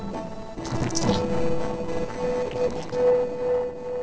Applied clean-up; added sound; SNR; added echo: neural separator model SepFormer DNS4.